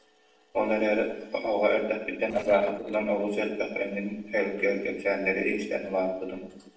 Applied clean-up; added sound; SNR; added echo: neural separator model SepFormer DNS4.